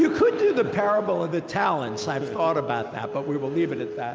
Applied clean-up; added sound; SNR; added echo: none; Telephone; 10 dB; none.